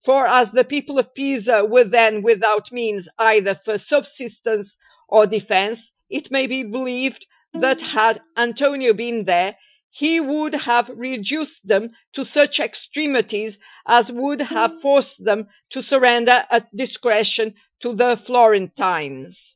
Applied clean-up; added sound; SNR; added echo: classical method Wiener filter.